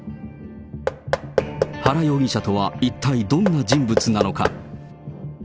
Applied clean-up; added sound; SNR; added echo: none; Knock / Wood; 5 dB; none.